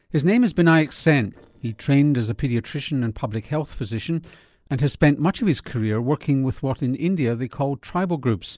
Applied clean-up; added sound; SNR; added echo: neural separator model SepFormer DNS4.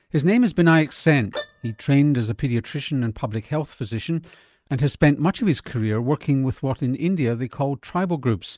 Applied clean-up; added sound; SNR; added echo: neural mask model RNNoise.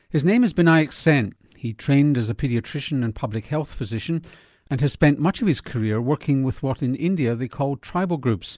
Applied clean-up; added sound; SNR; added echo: none; none; none; none.